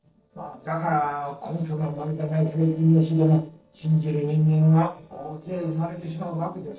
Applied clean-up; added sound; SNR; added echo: neural separator model SepFormer DNS4.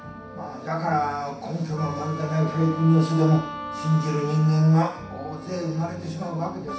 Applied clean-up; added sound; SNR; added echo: none; Wind instrument, woodwind instrument; 14 dB; reverberation time 0.7 s.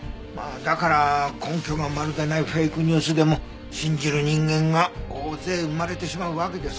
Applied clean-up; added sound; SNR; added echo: none; none; none; none.